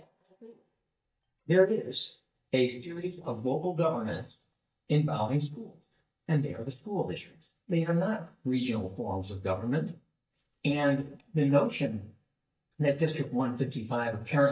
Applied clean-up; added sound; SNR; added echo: neural mask model DeepFilterNet 3.